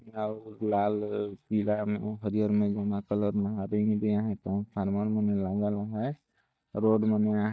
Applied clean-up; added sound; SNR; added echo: neural mask model DeepFilterNet 3.